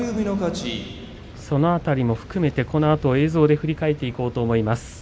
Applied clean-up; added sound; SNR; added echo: none; none; none; none.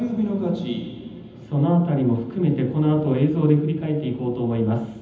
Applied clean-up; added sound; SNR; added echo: none; none; none; reverberation time 0.8 s.